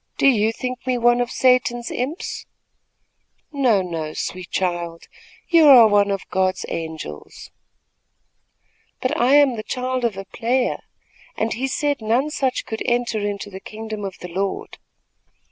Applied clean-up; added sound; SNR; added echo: none; none; none; none.